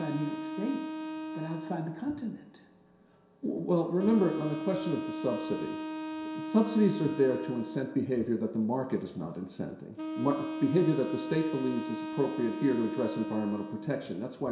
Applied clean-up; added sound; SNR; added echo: none; Wind instrument, woodwind instrument; 7 dB; reverberation time 0.7 s.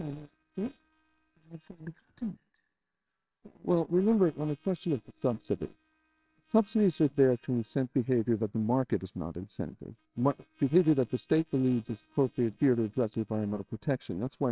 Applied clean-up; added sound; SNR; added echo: neural separator model SepFormer WHAMR!.